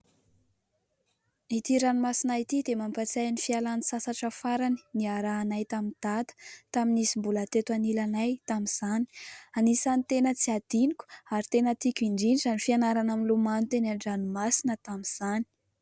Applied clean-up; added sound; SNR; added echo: none; none; none; none.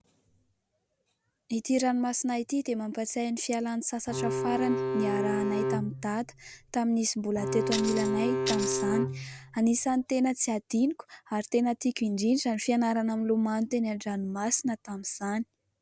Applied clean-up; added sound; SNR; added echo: none; Bowed string instrument + Tambourine; 2 dB; none.